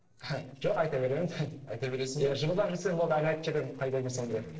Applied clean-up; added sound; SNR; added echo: neural separator model SepFormer DNS4.